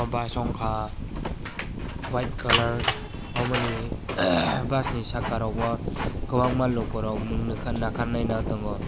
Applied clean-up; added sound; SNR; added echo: none; Printer; 7 dB; none.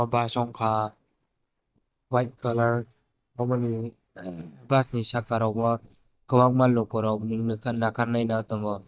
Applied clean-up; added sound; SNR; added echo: neural mask model DeepFilterNet 3.